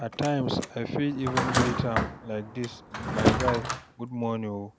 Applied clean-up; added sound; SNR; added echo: none; Slam + Drawer open or close; 0 dB; none.